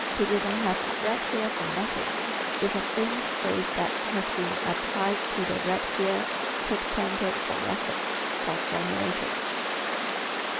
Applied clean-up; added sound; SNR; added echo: none; Water; -2 dB; none.